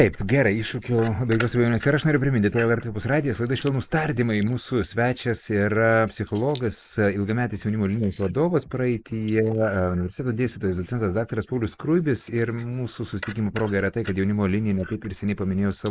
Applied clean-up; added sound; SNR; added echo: neural mask model Resemble Enhance denoiser.